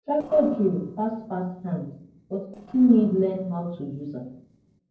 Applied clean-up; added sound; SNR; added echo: neural separator model SepFormer DNS4.